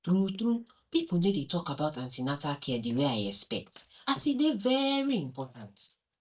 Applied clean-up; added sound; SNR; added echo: neural mask model DeepFilterNet 3.